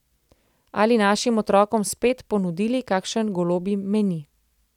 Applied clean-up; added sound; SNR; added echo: none; none; none; none.